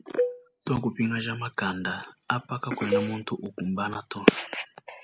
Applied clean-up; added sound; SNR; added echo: none; Cowbell; 5 dB; none.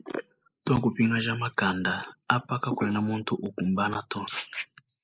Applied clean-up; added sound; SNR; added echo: neural mask model Resemble Enhance denoiser.